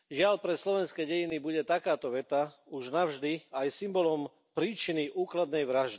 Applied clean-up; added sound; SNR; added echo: none; none; none; none.